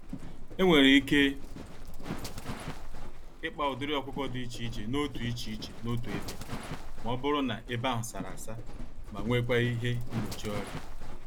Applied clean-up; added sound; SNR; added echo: none; Livestock, farm animals, working animals; 4 dB; none.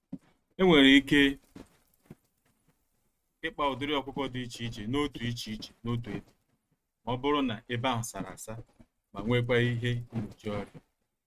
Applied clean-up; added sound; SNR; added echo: neural mask model RNNoise.